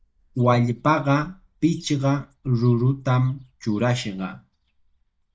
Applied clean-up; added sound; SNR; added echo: neural mask model DeepFilterNet 3.